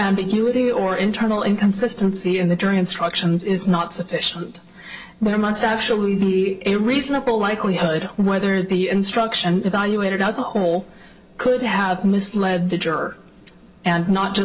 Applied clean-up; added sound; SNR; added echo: none; none; none; reverberation time 2.4 s.